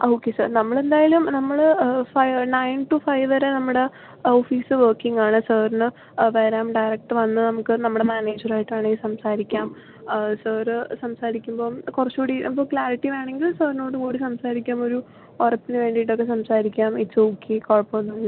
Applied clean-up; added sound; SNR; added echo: none; none; none; none.